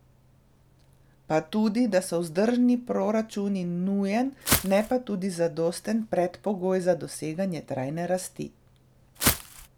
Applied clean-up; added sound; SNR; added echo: none; Walk, footsteps; 0 dB; none.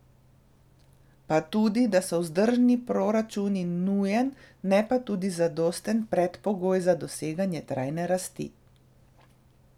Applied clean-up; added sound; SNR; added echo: none; none; none; none.